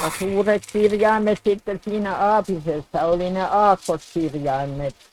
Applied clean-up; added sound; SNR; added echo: neural mask model RNNoise.